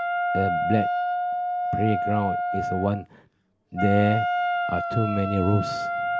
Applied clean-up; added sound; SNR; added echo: none; Wind instrument, woodwind instrument; 0 dB; none.